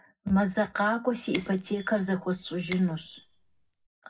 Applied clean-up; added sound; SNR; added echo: none; Shatter; 17 dB; reverberation time 0.4 s.